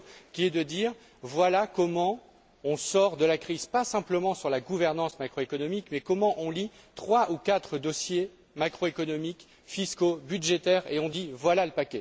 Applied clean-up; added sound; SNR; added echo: none; none; none; none.